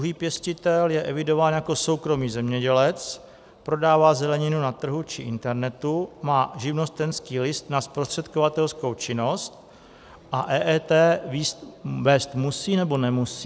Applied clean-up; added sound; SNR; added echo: none; none; none; none.